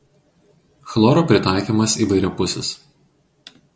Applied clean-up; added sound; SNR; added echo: none; none; none; none.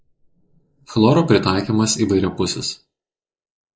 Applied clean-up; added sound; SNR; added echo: neural mask model Resemble Enhance denoiser.